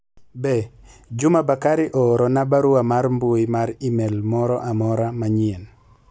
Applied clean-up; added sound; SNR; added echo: none; none; none; none.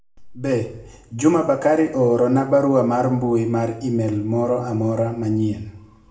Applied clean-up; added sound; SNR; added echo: none; none; none; reverberation time 0.7 s.